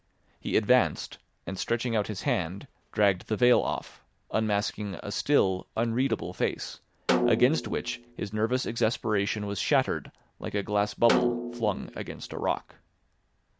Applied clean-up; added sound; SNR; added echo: none; Snare drum; 5 dB; none.